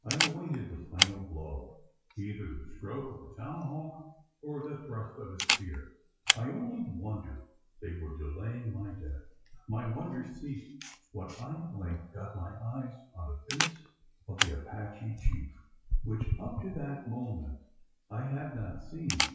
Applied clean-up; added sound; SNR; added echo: classical method WPE with log-MMSE.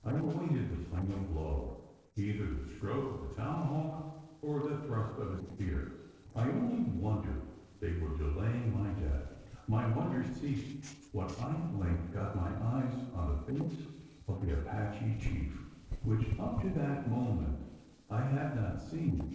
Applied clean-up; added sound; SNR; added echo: neural separator model SepFormer DNS4.